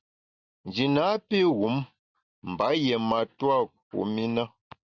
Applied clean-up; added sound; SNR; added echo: none; none; none; none.